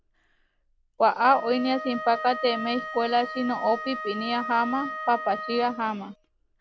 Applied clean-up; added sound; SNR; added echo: none; Wind instrument, woodwind instrument; 10 dB; none.